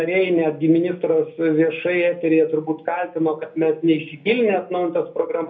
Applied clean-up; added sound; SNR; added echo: none; none; none; reverberation time 0.3 s.